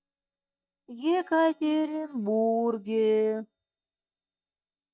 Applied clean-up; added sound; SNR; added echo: neural mask model DeepFilterNet 3.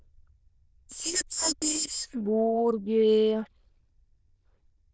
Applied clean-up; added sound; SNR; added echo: neural diffusion model UNIVERSE++.